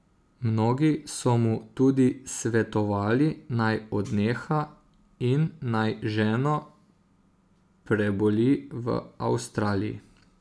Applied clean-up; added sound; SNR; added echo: none; none; none; none.